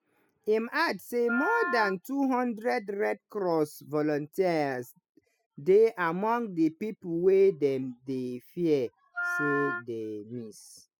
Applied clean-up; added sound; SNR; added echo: classical method spectral subtraction.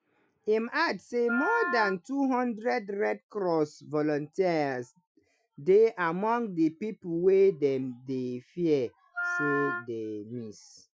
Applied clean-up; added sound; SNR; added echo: classical method Wiener filter.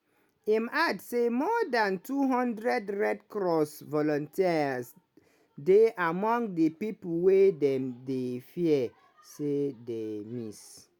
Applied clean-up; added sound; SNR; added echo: none; none; none; none.